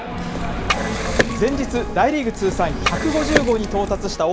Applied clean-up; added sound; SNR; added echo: none; Liquid; 2 dB; none.